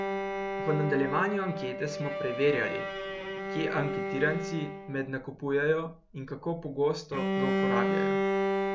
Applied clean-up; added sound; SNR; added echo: none; Bowed string instrument; 0 dB; none.